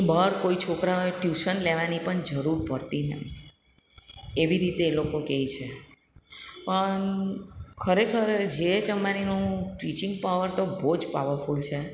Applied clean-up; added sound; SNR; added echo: none; none; none; none.